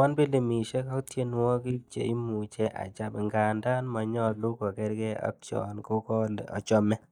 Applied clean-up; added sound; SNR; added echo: neural mask model DeepFilterNet 3.